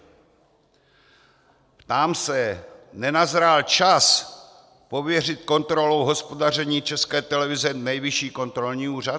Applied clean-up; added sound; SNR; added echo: none; none; none; none.